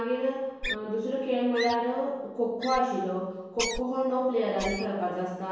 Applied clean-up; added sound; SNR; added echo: none; Wild animals; 11 dB; reverberation time 1.0 s.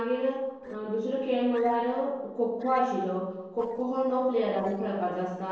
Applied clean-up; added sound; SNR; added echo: neural separator model SepFormer DNS4.